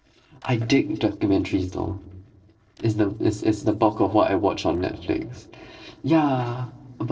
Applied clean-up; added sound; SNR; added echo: neural separator model SepFormer DNS4.